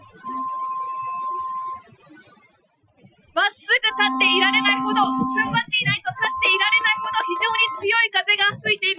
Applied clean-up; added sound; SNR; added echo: classical method Wiener filter.